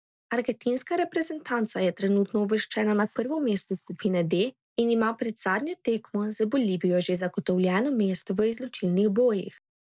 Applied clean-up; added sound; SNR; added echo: neural mask model DeepFilterNet 3.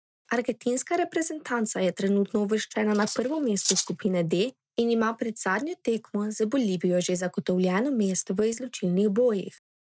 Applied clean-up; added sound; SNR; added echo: neural mask model RNNoise.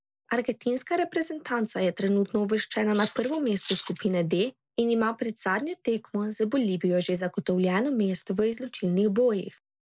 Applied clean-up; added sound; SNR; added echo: neural mask model Resemble Enhance denoiser.